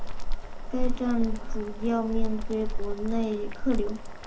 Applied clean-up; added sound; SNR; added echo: none; Boiling; -4 dB; reverberation time 0.3 s.